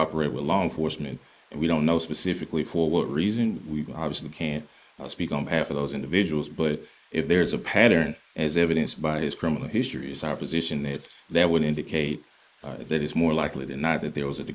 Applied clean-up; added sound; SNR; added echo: neural mask model Resemble Enhance denoiser.